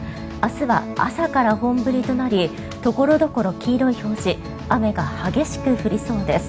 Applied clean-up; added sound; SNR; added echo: none; Engine starting / Accelerating, revving, vroom / Motor vehicle (road); 15 dB; none.